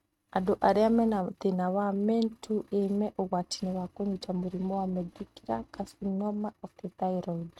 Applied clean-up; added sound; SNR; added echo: neural mask model RNNoise.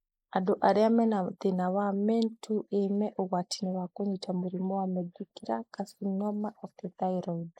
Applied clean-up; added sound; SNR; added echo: neural mask model Resemble Enhance denoiser.